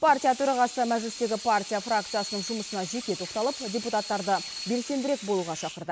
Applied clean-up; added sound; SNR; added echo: none; Sink (filling or washing) / Water tap, faucet; 11 dB; none.